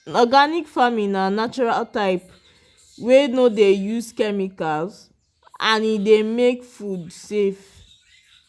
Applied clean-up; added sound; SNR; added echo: none; none; none; none.